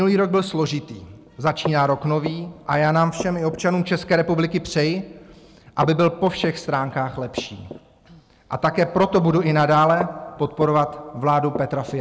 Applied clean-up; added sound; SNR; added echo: none; Walk, footsteps; 16 dB; none.